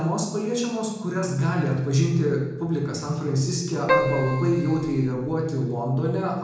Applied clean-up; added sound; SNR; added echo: none; Keyboard (musical); 2 dB; reverberation time 0.9 s.